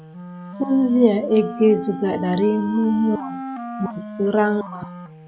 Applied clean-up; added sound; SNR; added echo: none; Wind instrument, woodwind instrument; 11 dB; none.